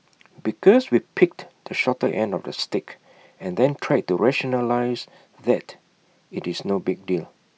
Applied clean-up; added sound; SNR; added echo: none; none; none; none.